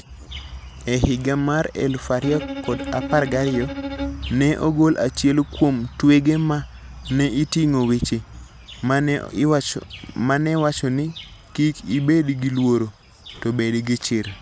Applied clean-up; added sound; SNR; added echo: none; Bowed string instrument; 10 dB; none.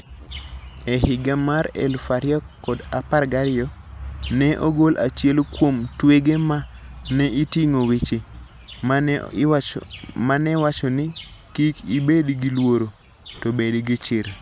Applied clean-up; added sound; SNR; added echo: none; none; none; none.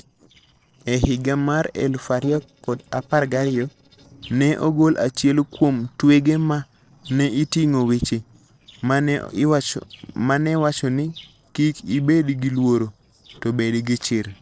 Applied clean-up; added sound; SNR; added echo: neural separator model SepFormer DNS4.